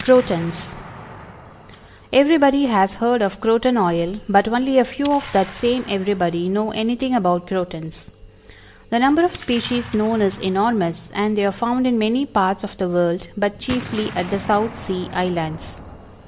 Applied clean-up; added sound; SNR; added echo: none; Explosion; 18 dB; none.